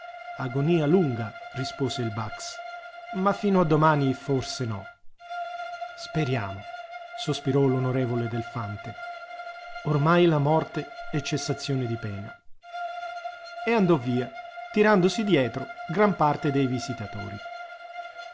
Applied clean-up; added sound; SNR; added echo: none; Bowed string instrument; 12 dB; none.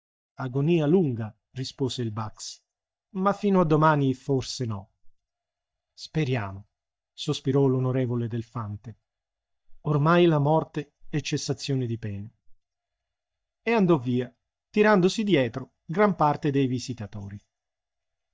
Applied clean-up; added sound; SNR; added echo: neural mask model DeepFilterNet 3.